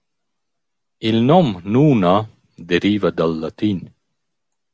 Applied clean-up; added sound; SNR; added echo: none; none; none; none.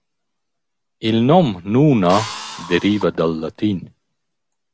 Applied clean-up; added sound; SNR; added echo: none; Drill; 13 dB; none.